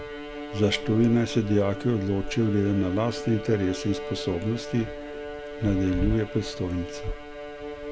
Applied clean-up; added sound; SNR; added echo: none; Bowed string instrument; 10 dB; none.